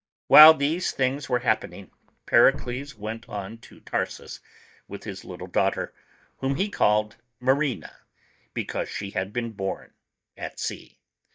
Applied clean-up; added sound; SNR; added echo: neural mask model DeepFilterNet 3.